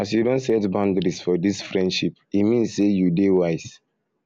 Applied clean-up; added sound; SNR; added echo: none; none; none; none.